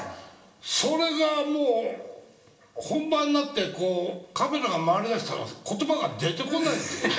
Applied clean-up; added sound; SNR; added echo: none; none; none; reverberation time 0.8 s.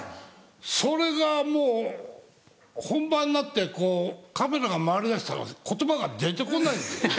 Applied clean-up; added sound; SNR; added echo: none; none; none; none.